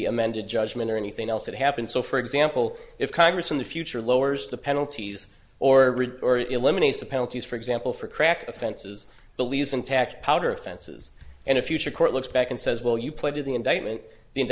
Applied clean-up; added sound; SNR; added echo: none; none; none; none.